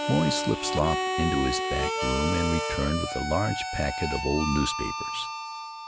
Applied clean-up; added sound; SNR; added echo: none; Harmonica; 2 dB; none.